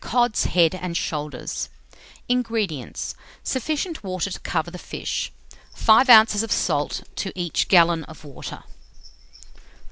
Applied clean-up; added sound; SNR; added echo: none; none; none; none.